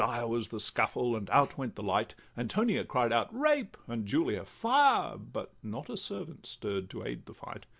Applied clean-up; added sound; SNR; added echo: none; none; none; none.